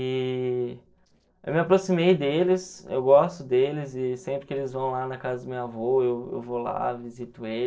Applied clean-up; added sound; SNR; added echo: neural separator model SepFormer DNS4.